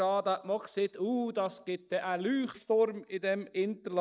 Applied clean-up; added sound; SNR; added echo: neural mask model DeepFilterNet 3.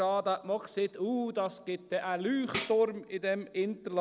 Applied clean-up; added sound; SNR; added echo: none; Tambourine; 11 dB; none.